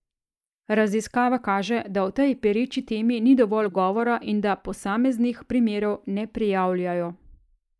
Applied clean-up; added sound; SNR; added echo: neural mask model Resemble Enhance denoiser.